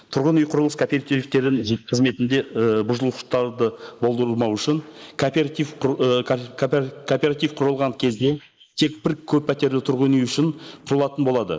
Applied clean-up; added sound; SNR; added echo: neural mask model Resemble Enhance denoiser.